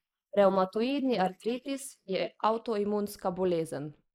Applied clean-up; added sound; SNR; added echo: neural mask model Resemble Enhance denoiser.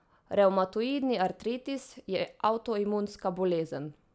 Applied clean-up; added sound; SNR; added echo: none; none; none; none.